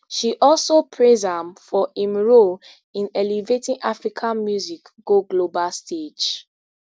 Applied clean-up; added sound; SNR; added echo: none; none; none; none.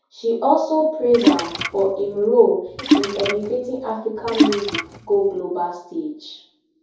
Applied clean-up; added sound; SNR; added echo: none; Splash, splatter; 1 dB; reverberation time 0.6 s.